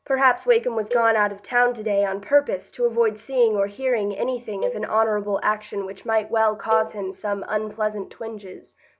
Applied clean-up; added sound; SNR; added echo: none; Cowbell; 12 dB; none.